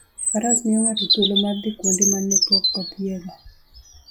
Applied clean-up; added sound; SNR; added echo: classical method log-MMSE.